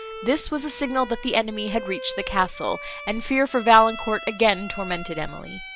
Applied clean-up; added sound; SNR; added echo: none; Bowed string instrument; 14 dB; none.